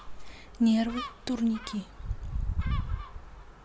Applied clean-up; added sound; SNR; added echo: none; Gull, seagull; 15 dB; none.